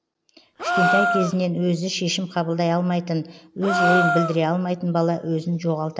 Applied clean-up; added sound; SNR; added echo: none; Gasp; 2 dB; none.